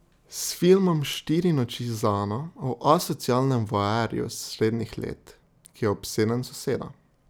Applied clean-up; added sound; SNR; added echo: none; none; none; none.